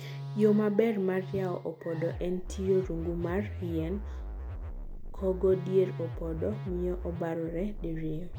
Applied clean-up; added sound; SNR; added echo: none; Musical instrument; 7 dB; none.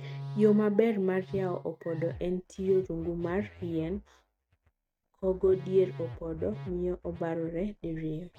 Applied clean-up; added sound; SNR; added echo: neural mask model RNNoise.